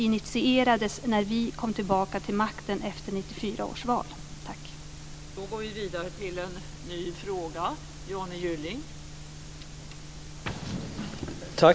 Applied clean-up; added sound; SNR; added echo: none; none; none; none.